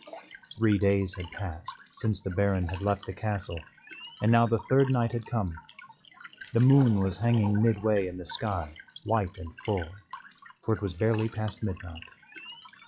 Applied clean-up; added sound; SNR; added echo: classical method log-MMSE.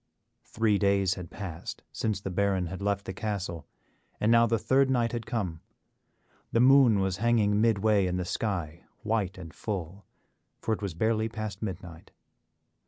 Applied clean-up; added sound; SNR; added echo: none; none; none; none.